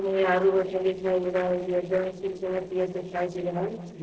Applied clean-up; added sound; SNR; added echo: neural separator model SepFormer DNS4.